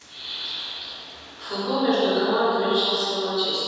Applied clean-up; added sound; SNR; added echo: none; none; none; reverberation time 2.1 s.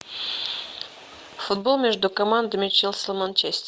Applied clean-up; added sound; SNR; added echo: none; none; none; none.